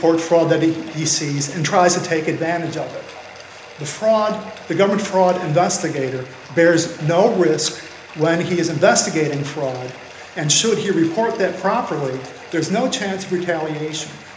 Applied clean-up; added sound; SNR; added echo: none; Bathtub (filling or washing); 19 dB; reverberation time 0.8 s.